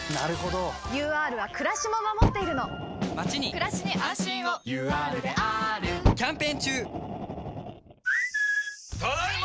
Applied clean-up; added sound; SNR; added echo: none; Fire; 3 dB; none.